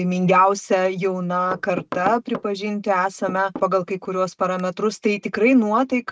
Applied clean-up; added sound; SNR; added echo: neural mask model RNNoise.